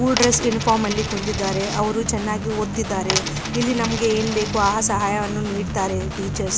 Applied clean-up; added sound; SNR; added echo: none; Coin (dropping) + Guitar; 4 dB; none.